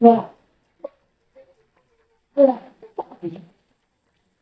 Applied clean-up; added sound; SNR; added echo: neural mask model DeepFilterNet 3.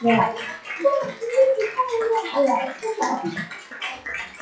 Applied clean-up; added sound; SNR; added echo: classical method WPE with log-MMSE.